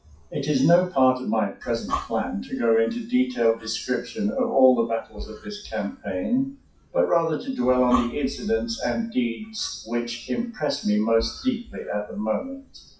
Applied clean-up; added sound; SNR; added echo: classical method WPE with log-MMSE.